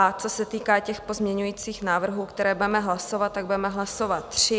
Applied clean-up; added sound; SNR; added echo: none; none; none; none.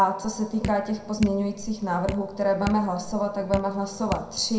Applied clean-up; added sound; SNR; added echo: none; Drip; 10 dB; reverberation time 0.5 s.